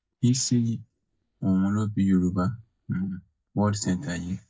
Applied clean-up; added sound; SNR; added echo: neural mask model DeepFilterNet 3.